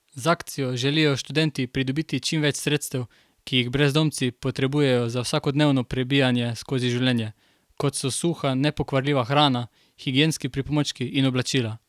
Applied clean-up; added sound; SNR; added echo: none; none; none; none.